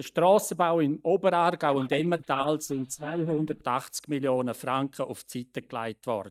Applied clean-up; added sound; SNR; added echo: neural mask model DeepFilterNet 3.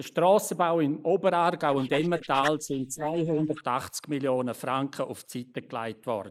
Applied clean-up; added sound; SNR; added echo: neural mask model Resemble Enhance denoiser.